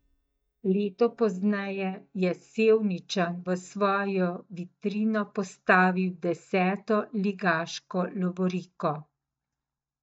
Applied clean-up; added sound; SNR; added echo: neural mask model DeepFilterNet 3.